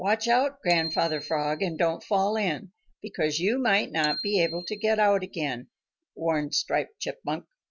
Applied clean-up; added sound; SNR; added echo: none; Bicycle bell; 13 dB; none.